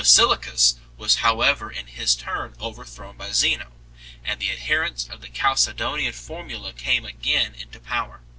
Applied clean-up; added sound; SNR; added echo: none; none; none; none.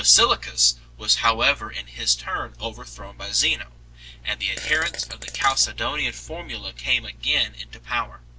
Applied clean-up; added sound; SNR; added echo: none; Fart; 15 dB; none.